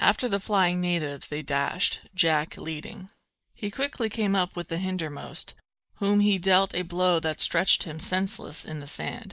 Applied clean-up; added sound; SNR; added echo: neural mask model Resemble Enhance denoiser.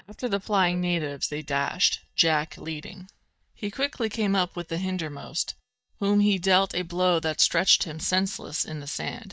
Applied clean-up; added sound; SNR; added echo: neural mask model DeepFilterNet 3.